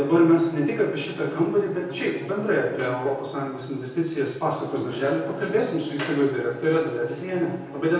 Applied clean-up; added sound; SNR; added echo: none; Bowed string instrument; 16 dB; reverberation time 0.9 s.